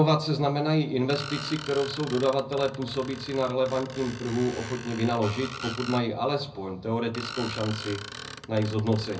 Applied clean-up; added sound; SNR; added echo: none; Screech; 13 dB; reverberation time 0.4 s.